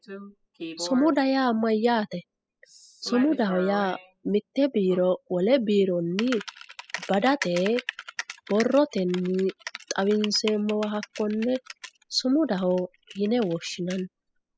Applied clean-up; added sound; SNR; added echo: classical method spectral subtraction.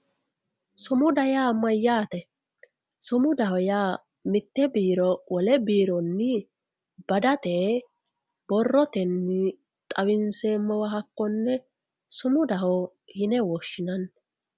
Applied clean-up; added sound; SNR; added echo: none; none; none; none.